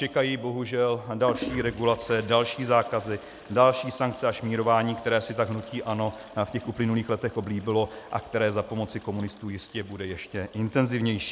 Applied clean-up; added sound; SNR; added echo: none; Toilet flush; 20 dB; none.